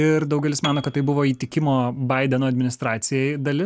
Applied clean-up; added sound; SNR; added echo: none; Piano; 18 dB; none.